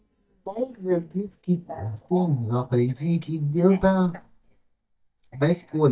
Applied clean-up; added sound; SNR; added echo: neural mask model DeepFilterNet 3.